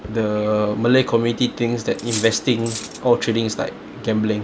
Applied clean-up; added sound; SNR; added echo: none; Cutlery, silverware; 12 dB; none.